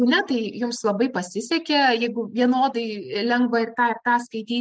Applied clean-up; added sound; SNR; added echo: none; none; none; none.